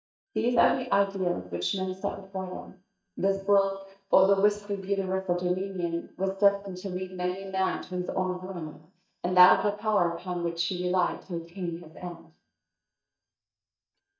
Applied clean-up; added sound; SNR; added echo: neural mask model DeepFilterNet 3.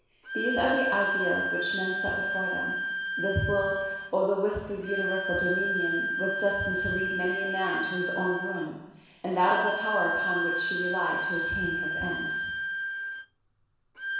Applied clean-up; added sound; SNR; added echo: none; Bowed string instrument; 1 dB; reverberation time 1.1 s.